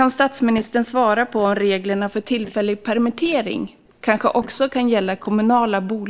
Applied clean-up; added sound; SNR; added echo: neural separator model SepFormer DNS4.